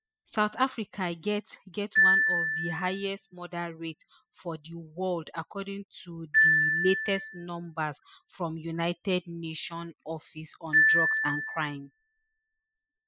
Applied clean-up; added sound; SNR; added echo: classical method spectral subtraction.